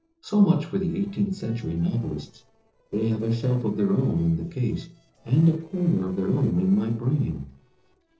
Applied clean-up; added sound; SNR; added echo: neural separator model SepFormer DNS4.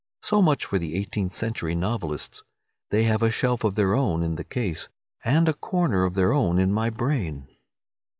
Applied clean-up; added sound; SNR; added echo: none; none; none; none.